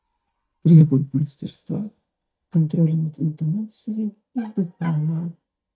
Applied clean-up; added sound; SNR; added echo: neural mask model DeepFilterNet 3.